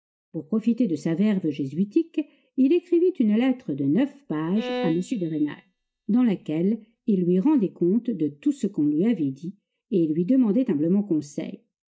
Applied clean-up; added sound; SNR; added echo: neural mask model DeepFilterNet 3.